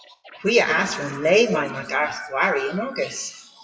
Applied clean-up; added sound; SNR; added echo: classical method WPE with log-MMSE.